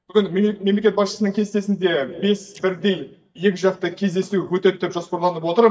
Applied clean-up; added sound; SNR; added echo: neural mask model DeepFilterNet 3.